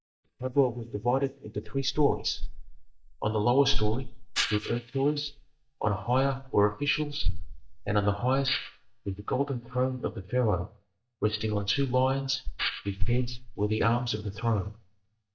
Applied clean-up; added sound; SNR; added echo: neural mask model DeepFilterNet 3.